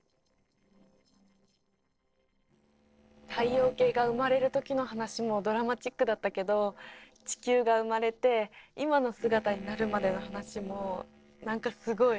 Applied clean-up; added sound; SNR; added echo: neural separator model SepFormer DNS4.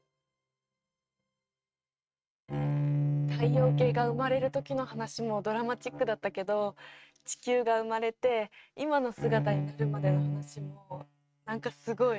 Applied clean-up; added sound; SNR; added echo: neural mask model RNNoise.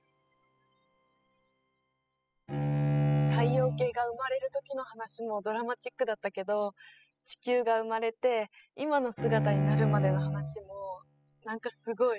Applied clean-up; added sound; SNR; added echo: classical method spectral subtraction.